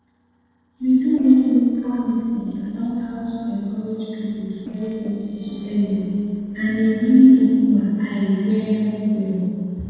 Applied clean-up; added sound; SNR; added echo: neural separator model SepFormer DNS4.